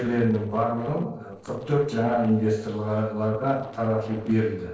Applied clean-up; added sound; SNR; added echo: neural separator model SepFormer DNS4.